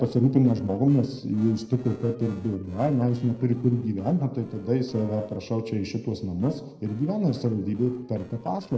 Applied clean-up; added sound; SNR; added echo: neural separator model SepFormer DNS4.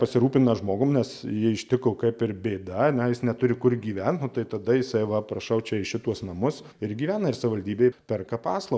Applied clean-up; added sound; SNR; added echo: none; none; none; none.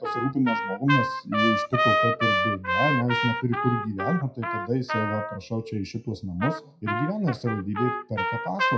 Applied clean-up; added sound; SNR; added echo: classical method WPE with log-MMSE.